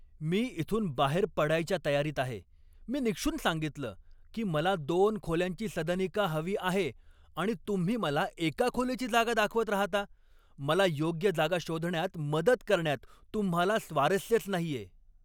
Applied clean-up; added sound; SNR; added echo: none; none; none; none.